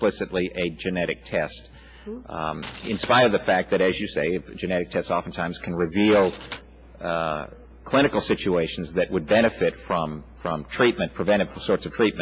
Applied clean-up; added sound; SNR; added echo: none; Glass; 13 dB; none.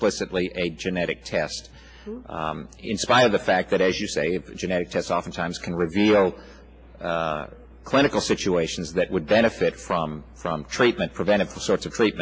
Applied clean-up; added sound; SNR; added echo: none; none; none; none.